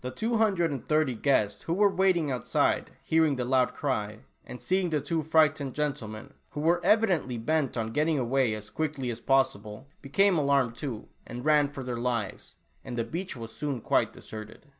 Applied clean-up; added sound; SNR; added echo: none; none; none; none.